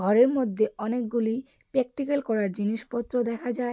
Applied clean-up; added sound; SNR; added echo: none; none; none; none.